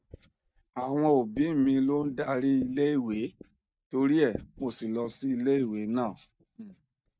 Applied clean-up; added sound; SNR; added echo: neural mask model DeepFilterNet 3.